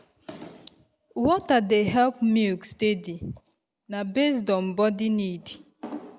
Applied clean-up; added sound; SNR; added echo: none; none; none; none.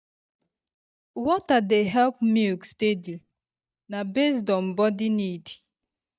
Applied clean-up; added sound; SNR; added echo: neural mask model DeepFilterNet 3.